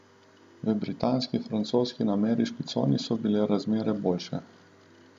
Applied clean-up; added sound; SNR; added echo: none; none; none; none.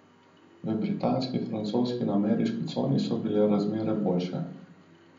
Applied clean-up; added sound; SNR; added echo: none; none; none; reverberation time 0.6 s.